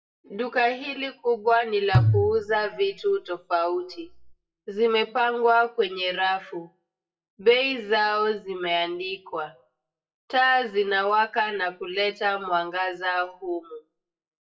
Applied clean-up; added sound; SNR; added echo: classical method WPE with log-MMSE.